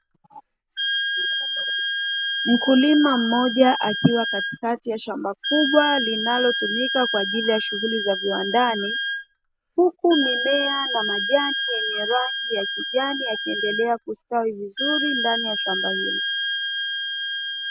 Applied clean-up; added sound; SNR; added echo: none; Wind instrument, woodwind instrument; 2 dB; none.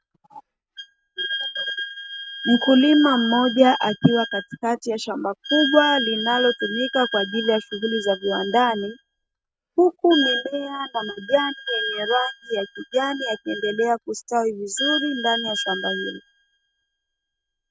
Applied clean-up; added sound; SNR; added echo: neural mask model RNNoise.